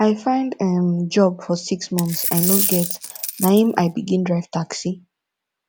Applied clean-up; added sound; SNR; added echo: none; Coin (dropping); 4 dB; none.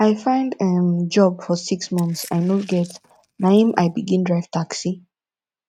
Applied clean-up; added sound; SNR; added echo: neural mask model RNNoise.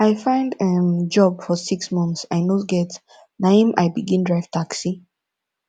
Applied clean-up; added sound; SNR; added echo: none; none; none; none.